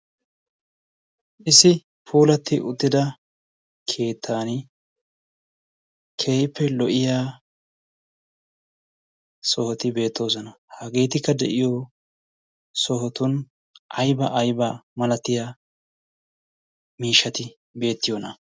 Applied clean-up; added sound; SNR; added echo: none; none; none; none.